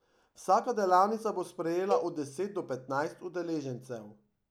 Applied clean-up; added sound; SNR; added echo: none; Cowbell; 8 dB; none.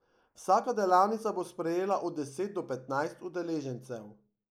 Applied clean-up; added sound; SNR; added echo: neural mask model Resemble Enhance denoiser.